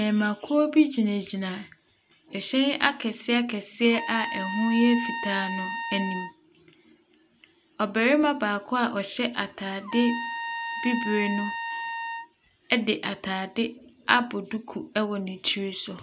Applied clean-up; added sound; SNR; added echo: none; Trumpet; 6 dB; none.